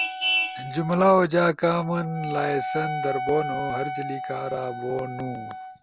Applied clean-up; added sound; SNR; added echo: none; Wind instrument, woodwind instrument + Vehicle horn, car horn, honking; 5 dB; none.